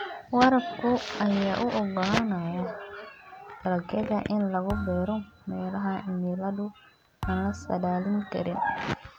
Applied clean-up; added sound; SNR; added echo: none; Thump, thud; 12 dB; none.